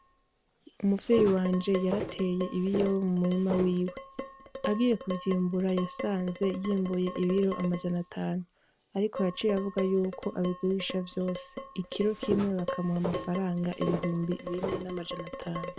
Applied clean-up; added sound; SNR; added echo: none; Walk, footsteps + Dishes, pots, and pans; 9 dB; none.